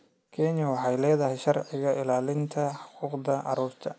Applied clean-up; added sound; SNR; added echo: none; none; none; none.